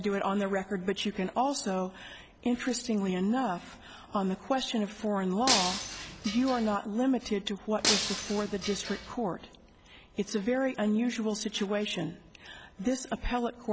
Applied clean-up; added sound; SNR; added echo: none; Shatter; 2 dB; none.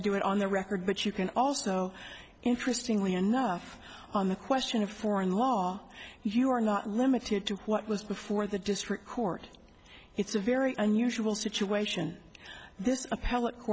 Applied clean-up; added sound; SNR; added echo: none; none; none; none.